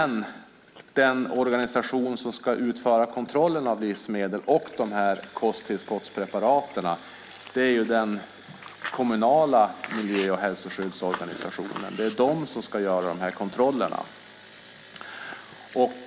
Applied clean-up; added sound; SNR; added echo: none; Chewing, mastication + Engine; 17 dB; none.